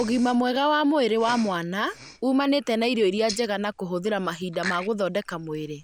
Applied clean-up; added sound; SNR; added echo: none; Respiratory sounds; 17 dB; none.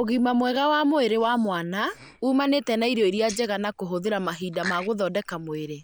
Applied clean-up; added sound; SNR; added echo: neural mask model Resemble Enhance denoiser.